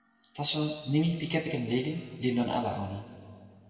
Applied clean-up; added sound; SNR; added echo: none; none; none; reverberation time 2.0 s.